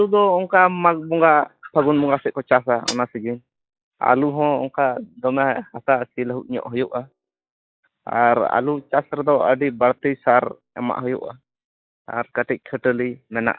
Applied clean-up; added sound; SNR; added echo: classical method log-MMSE.